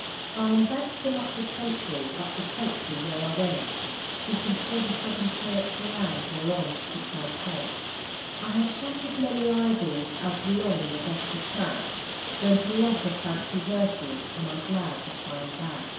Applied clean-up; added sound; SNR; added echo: none; Rain; 4 dB; reverberation time 0.7 s.